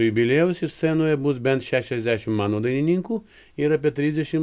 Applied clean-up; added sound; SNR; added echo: none; none; none; none.